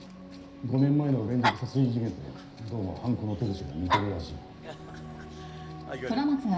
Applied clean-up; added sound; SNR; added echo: none; Dog; 8 dB; reverberation time 0.5 s.